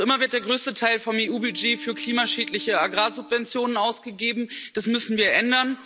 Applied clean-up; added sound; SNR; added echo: none; Wind instrument, woodwind instrument; 18 dB; none.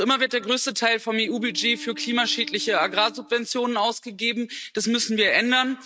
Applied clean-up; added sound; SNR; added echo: neural mask model RNNoise.